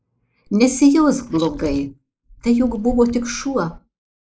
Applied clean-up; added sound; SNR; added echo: neural mask model Resemble Enhance denoiser.